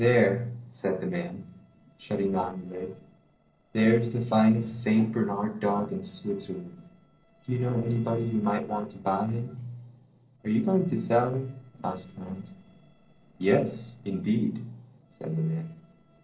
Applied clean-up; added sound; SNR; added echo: neural separator model SepFormer DNS4.